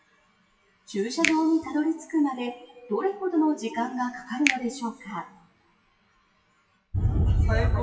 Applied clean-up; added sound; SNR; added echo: classical method WPE with log-MMSE.